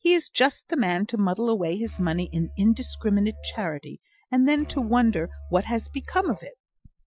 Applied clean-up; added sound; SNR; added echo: classical method Wiener filter.